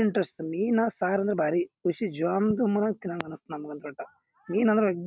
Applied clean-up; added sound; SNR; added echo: none; none; none; none.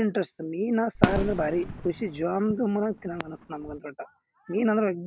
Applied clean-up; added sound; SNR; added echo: none; Fireworks; 4 dB; none.